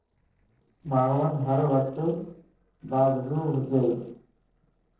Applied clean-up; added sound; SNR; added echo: neural separator model SepFormer DNS4.